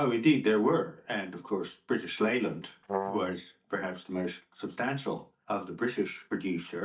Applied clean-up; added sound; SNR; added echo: neural mask model DeepFilterNet 3.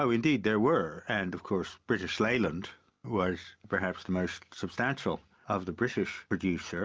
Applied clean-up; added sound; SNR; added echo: none; none; none; none.